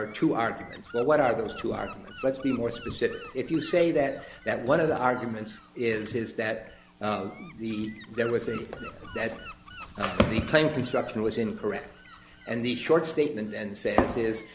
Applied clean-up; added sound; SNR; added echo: none; Gull, seagull / Wind; 19 dB; none.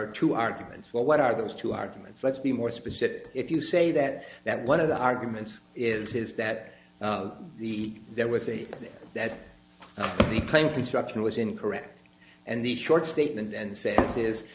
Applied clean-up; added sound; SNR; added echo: none; none; none; none.